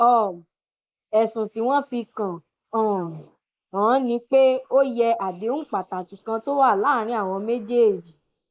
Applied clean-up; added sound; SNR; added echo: neural mask model Resemble Enhance denoiser.